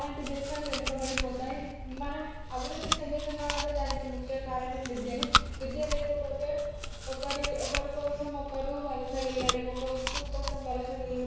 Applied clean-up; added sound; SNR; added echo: none; Chewing, mastication; 0 dB; reverberation time 1.1 s.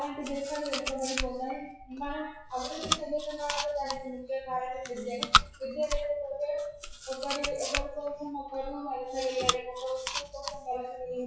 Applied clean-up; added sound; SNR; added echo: classical method WPE with log-MMSE.